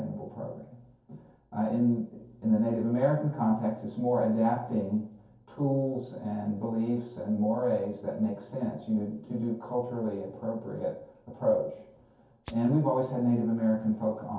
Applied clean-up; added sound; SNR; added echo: none; Rattle (instrument); 19 dB; reverberation time 0.6 s.